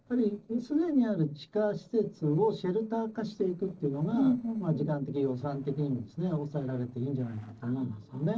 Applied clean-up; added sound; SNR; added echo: neural separator model SepFormer DNS4.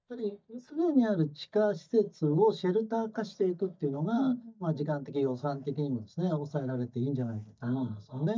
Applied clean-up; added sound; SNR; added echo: neural mask model DeepFilterNet 3.